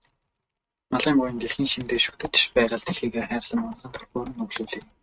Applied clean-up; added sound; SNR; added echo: neural mask model RNNoise.